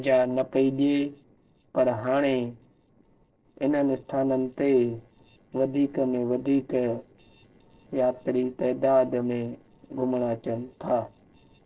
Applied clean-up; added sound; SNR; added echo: neural separator model SepFormer DNS4.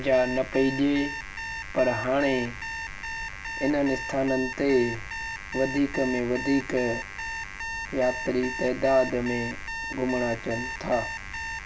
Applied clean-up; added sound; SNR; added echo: none; Alarm; 7 dB; reverberation time 0.2 s.